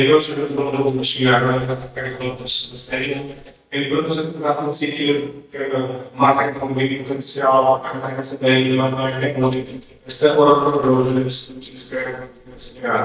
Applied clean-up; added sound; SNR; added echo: neural mask model DeepFilterNet 3.